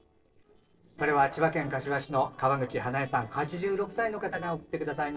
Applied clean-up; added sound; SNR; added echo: neural separator model SepFormer DNS4.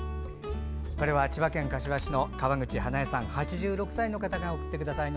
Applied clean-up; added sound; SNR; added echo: none; none; none; none.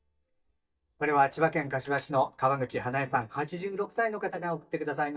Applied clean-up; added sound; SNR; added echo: neural mask model DeepFilterNet 3.